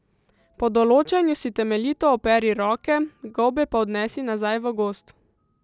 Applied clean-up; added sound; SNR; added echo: none; none; none; none.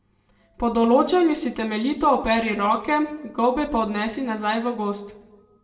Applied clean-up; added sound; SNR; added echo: none; none; none; reverberation time 0.6 s.